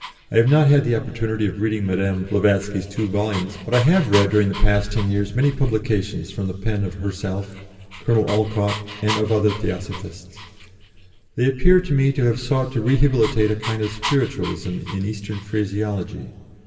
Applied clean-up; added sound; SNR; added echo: none; Dog; 16 dB; reverberation time 2.7 s.